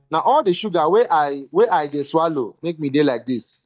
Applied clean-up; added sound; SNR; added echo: neural mask model DeepFilterNet 3.